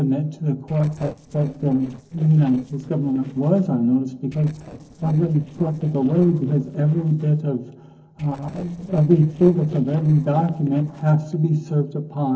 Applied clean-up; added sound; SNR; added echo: neural separator model SepFormer DNS4.